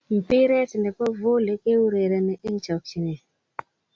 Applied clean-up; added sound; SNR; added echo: none; none; none; none.